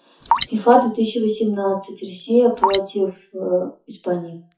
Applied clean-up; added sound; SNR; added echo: classical method WPE with log-MMSE.